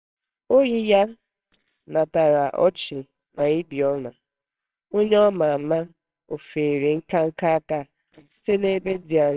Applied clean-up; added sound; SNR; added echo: neural separator model SepFormer WHAMR!.